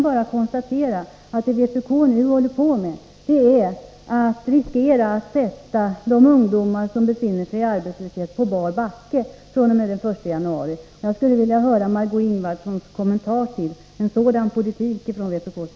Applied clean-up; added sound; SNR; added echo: none; none; none; none.